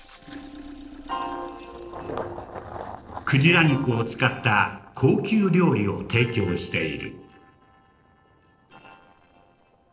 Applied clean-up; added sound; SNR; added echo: neural separator model SepFormer DNS4.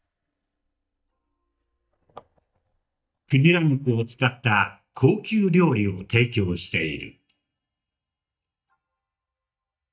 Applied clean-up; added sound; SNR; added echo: neural mask model DeepFilterNet 3.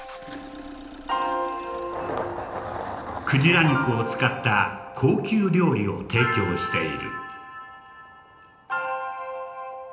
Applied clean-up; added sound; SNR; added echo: none; Engine starting; 13 dB; reverberation time 0.8 s.